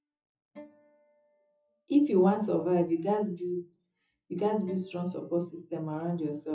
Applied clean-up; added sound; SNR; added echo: classical method WPE with log-MMSE.